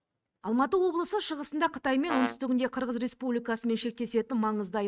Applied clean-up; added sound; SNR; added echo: neural mask model RNNoise.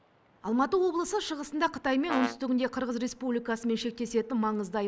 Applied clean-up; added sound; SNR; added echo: none; Brass instrument; 9 dB; none.